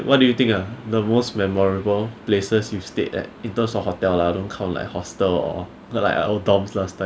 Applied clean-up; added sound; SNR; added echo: none; none; none; none.